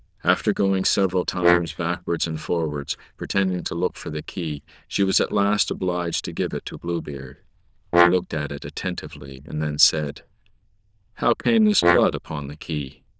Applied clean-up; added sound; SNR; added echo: neural diffusion model UNIVERSE++.